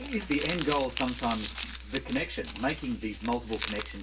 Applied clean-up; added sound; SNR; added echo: none; Crumpling, crinkling; 2 dB; reverberation time 0.2 s.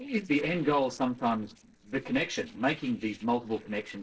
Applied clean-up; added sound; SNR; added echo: neural separator model SepFormer DNS4.